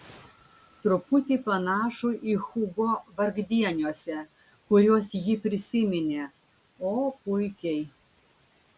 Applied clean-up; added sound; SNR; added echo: none; none; none; none.